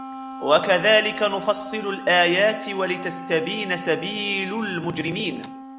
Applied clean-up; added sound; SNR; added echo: none; Wind instrument, woodwind instrument; 13 dB; none.